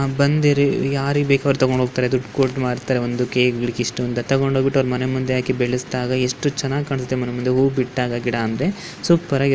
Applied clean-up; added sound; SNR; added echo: none; none; none; none.